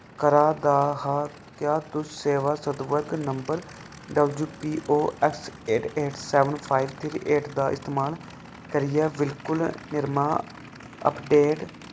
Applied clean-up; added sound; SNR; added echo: none; Idling / Aircraft; 18 dB; none.